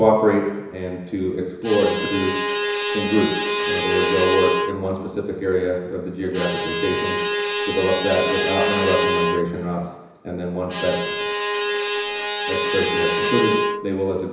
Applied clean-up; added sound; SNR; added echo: none; Bowed string instrument; 0 dB; reverberation time 1.0 s.